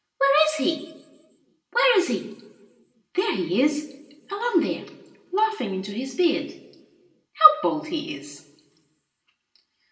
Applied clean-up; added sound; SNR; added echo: none; none; none; reverberation time 0.8 s.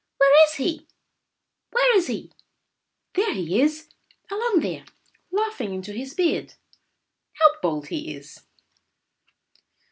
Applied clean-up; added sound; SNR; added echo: none; none; none; none.